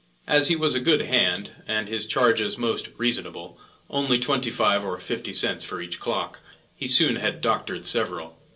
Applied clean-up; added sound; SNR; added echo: none; none; none; reverberation time 0.2 s.